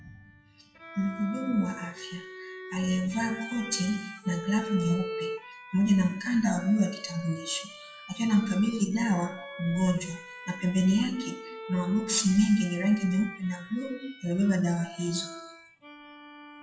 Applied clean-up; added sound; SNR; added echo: classical method WPE with log-MMSE.